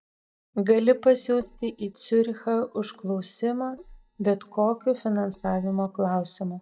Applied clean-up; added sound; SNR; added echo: neural mask model DeepFilterNet 3.